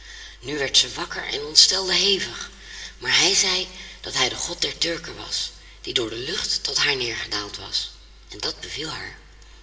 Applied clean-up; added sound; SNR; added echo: none; none; none; reverberation time 2.2 s.